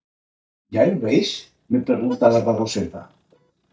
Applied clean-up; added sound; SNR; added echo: neural mask model DeepFilterNet 3.